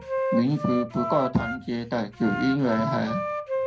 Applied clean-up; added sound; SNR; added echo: none; Wind instrument, woodwind instrument; 4 dB; reverberation time 0.2 s.